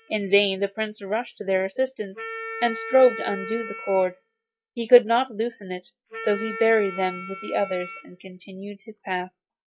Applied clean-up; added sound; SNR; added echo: classical method log-MMSE.